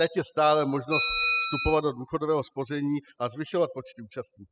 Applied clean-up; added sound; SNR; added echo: classical method spectral subtraction.